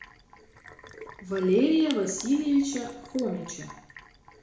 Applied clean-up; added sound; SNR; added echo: none; Sink (filling or washing); 18 dB; reverberation time 0.6 s.